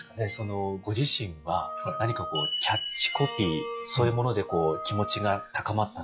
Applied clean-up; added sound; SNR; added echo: classical method log-MMSE.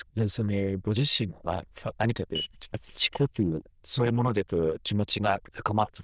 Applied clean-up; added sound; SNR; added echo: neural diffusion model UNIVERSE++.